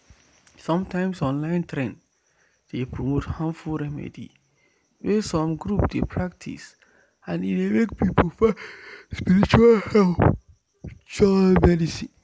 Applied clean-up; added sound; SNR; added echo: none; none; none; none.